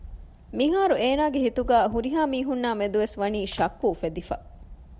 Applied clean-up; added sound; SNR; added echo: none; Microwave oven; 20 dB; none.